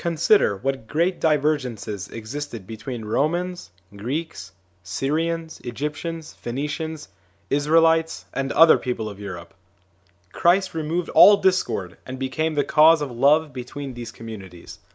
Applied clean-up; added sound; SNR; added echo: none; none; none; none.